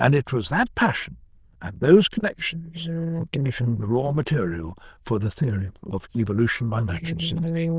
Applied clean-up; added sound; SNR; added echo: neural diffusion model UNIVERSE++.